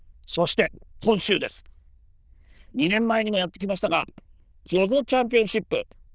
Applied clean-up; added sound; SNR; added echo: neural diffusion model UNIVERSE++.